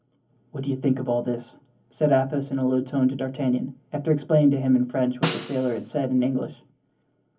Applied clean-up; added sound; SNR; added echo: none; Snare drum; 9 dB; reverberation time 0.3 s.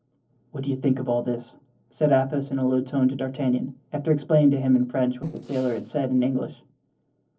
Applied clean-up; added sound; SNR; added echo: neural separator model SepFormer DNS4.